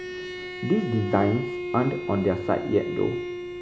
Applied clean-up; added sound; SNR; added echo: none; Bowed string instrument; 6 dB; none.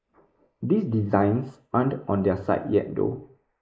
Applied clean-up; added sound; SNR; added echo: neural mask model Resemble Enhance denoiser.